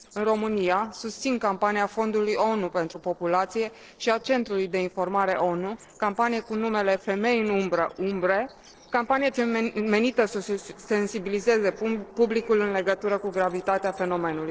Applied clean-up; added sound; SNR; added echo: neural separator model SepFormer DNS4.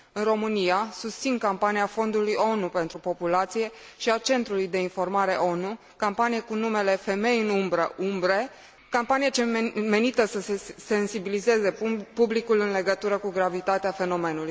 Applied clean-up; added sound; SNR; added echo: none; none; none; none.